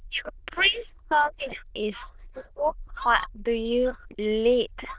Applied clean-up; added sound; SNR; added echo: neural diffusion model UNIVERSE++.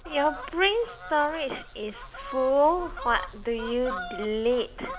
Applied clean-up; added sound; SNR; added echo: none; Fowl; 12 dB; none.